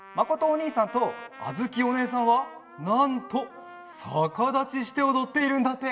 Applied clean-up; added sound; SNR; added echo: none; Trumpet; 20 dB; reverberation time 1.3 s.